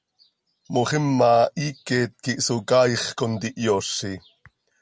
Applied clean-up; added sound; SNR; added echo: none; none; none; none.